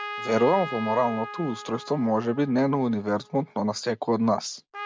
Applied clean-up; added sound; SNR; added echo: none; Trumpet; 13 dB; none.